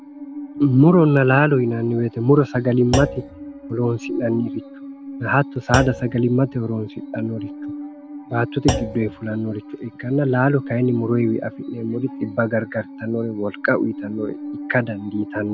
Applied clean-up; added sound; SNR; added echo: none; Musical instrument + Thump, thud; 11 dB; none.